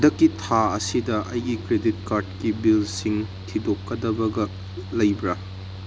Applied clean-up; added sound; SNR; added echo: none; Mechanical fan; 11 dB; none.